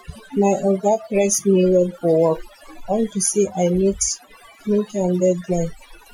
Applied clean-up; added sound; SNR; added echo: classical method Wiener filter.